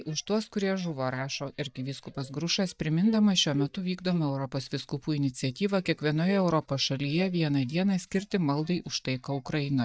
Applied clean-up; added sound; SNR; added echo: neural mask model DeepFilterNet 3.